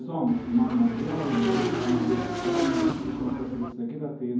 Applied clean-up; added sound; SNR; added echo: none; Motorcycle / Engine; 2 dB; reverberation time 0.9 s.